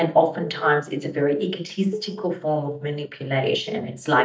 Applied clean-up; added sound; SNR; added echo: neural mask model DeepFilterNet 3.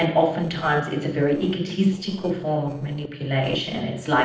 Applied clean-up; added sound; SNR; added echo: neural separator model SepFormer DNS4.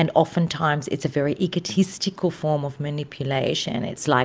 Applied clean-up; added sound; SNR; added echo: none; none; none; none.